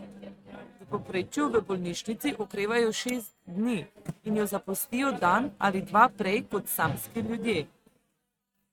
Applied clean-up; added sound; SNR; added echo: neural mask model RNNoise.